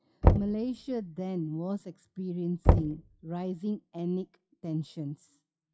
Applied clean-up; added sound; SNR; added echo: classical method WPE with log-MMSE.